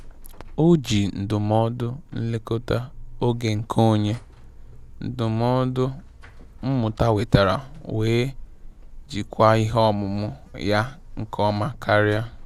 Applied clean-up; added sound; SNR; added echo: none; Buzz; 17 dB; none.